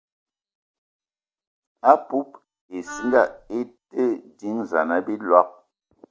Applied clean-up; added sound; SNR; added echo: none; Wind instrument, woodwind instrument; 14 dB; none.